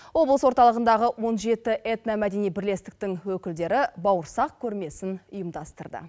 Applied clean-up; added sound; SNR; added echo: none; none; none; none.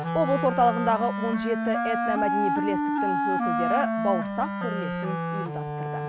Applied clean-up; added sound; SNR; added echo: none; Wind instrument, woodwind instrument; -1 dB; none.